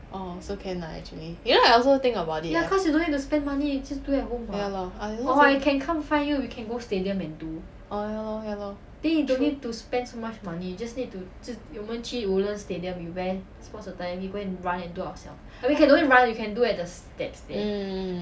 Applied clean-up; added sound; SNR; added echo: none; none; none; none.